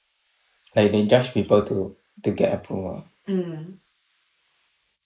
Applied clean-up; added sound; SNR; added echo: neural mask model Resemble Enhance denoiser.